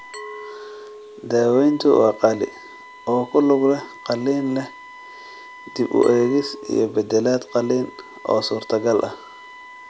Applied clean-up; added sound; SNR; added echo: none; Glass + Wind instrument, woodwind instrument; 18 dB; none.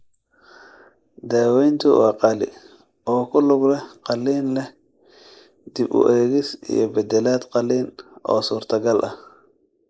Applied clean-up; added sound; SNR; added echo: neural mask model Resemble Enhance denoiser.